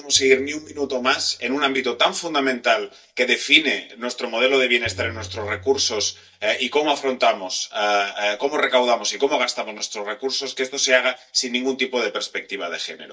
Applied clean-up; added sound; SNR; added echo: neural mask model DeepFilterNet 3.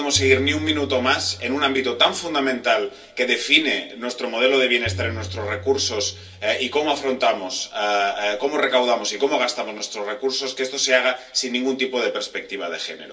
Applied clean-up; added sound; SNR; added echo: none; Tabla; 14 dB; reverberation time 0.3 s.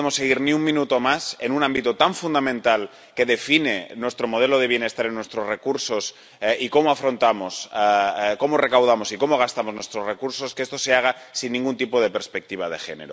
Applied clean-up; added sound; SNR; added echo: none; none; none; none.